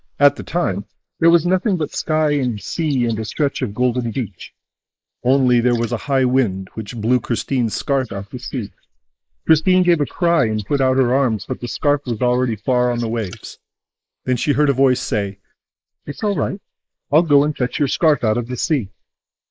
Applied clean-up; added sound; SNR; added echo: neural mask model Resemble Enhance denoiser.